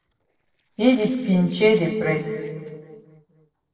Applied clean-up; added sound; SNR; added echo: neural separator model SepFormer DNS4.